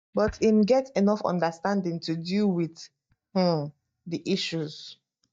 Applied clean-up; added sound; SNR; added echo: neural mask model DeepFilterNet 3.